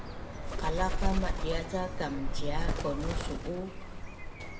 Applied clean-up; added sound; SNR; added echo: none; Bird; -4 dB; reverberation time 0.7 s.